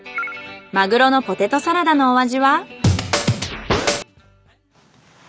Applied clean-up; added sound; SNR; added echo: none; Scratching (performance technique); -1 dB; none.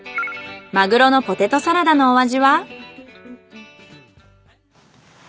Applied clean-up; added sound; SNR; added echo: none; none; none; none.